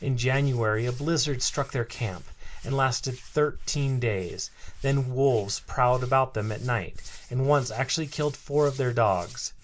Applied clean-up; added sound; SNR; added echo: none; Hands; 14 dB; none.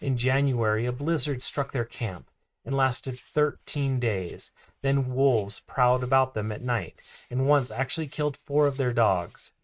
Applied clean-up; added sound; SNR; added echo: neural mask model RNNoise.